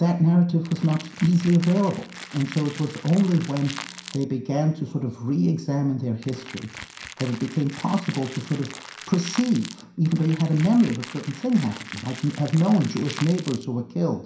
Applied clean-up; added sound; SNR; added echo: none; Crackle; 16 dB; reverberation time 0.5 s.